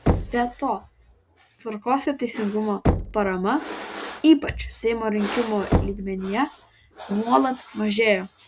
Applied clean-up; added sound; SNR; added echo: none; Knock; 6 dB; none.